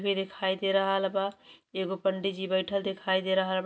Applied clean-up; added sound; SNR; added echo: none; none; none; none.